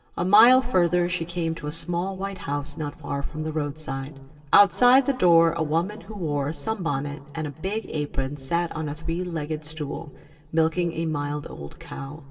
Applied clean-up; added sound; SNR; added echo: none; none; none; reverberation time 2.8 s.